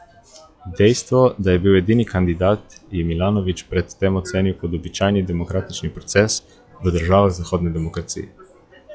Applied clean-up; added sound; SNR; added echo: classical method log-MMSE.